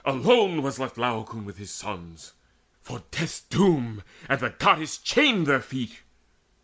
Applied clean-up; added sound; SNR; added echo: none; none; none; none.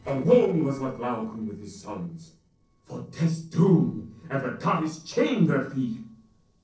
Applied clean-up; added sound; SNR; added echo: neural separator model SepFormer DNS4.